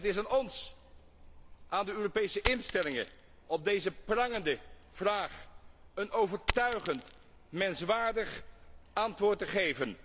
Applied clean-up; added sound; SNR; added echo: none; Coin (dropping); 5 dB; none.